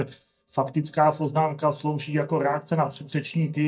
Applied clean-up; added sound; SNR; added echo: neural mask model DeepFilterNet 3.